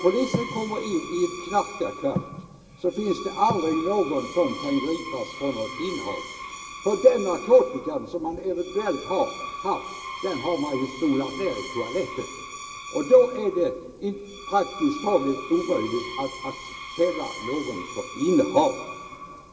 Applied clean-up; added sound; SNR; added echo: none; Screech; 12 dB; reverberation time 2.9 s.